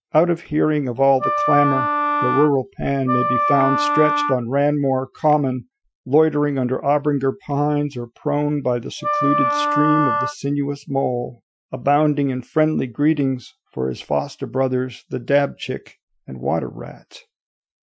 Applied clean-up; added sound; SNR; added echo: classical method Wiener filter.